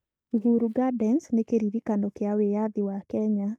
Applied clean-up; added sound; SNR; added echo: neural mask model DeepFilterNet 3.